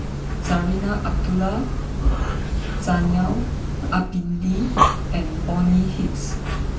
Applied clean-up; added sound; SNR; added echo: none; Breathing; 0 dB; reverberation time 0.3 s.